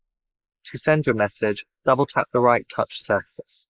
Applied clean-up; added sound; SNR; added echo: neural mask model Resemble Enhance denoiser.